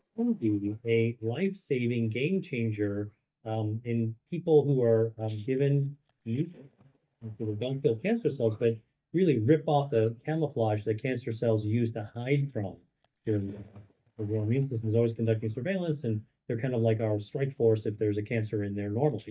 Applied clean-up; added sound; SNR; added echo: neural mask model DeepFilterNet 3.